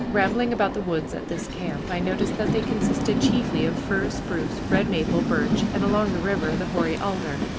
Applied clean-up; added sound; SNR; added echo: none; Train; -1 dB; none.